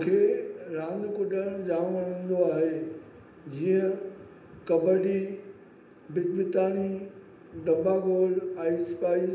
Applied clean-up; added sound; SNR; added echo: none; none; none; reverberation time 0.8 s.